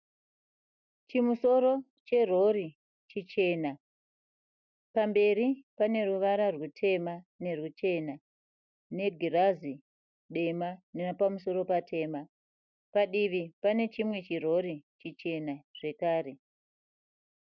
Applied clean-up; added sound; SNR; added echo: none; none; none; none.